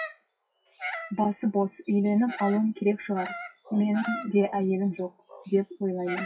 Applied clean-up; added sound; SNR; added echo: classical method WPE with log-MMSE.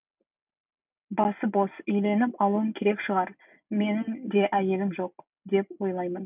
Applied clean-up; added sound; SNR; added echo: none; none; none; none.